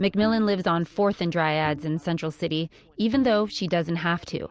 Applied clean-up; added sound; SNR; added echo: none; Bowed string instrument; 19 dB; none.